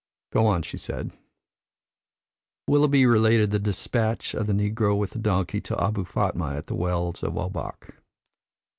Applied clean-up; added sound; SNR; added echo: none; none; none; none.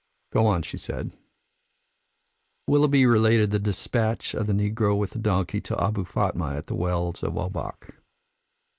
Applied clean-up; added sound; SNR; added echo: neural mask model Resemble Enhance denoiser.